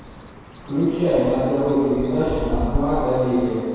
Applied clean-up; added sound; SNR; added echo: none; Bird; 9 dB; reverberation time 2.0 s.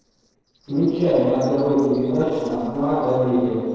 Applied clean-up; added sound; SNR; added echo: neural separator model SepFormer DNS4.